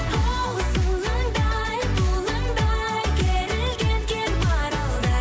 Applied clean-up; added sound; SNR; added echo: none; none; none; none.